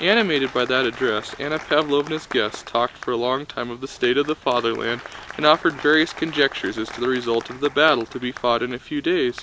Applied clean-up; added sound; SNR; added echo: none; Applause; 17 dB; none.